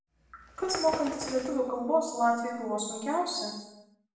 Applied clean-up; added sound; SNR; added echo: none; Bird; 12 dB; reverberation time 0.9 s.